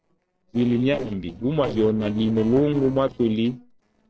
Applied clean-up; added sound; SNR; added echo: neural separator model SepFormer DNS4.